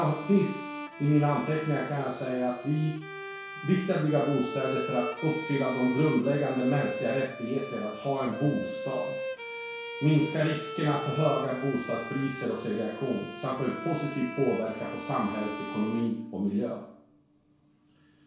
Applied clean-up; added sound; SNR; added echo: none; Bowed string instrument; 9 dB; reverberation time 0.6 s.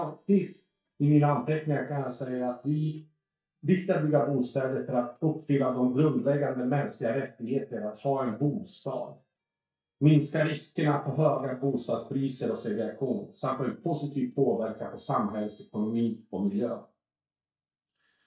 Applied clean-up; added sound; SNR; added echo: neural mask model DeepFilterNet 3.